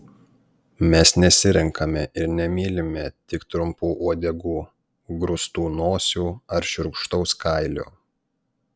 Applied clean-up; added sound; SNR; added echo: none; none; none; none.